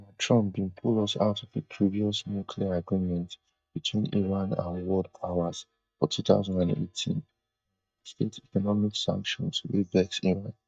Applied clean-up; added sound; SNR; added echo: neural mask model DeepFilterNet 3.